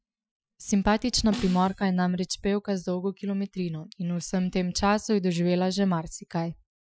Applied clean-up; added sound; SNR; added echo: classical method Wiener filter.